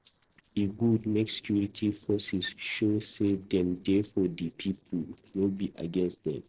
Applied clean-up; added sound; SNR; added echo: neural separator model SepFormer DNS4.